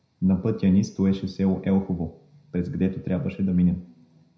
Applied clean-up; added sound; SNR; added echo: none; none; none; reverberation time 0.5 s.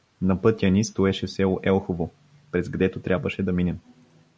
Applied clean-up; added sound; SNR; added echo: none; none; none; none.